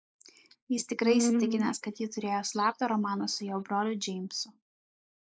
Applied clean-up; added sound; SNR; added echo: neural mask model Resemble Enhance denoiser.